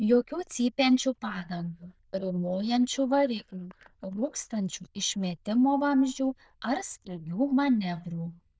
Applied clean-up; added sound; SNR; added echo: neural diffusion model UNIVERSE++.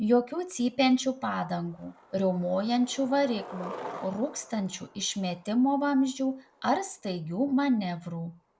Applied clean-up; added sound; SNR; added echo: none; Skateboard; 19 dB; none.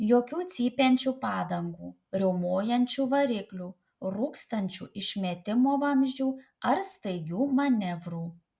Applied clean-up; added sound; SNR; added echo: none; none; none; none.